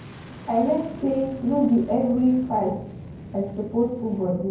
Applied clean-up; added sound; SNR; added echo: none; Fixed-wing aircraft, airplane; 15 dB; reverberation time 0.9 s.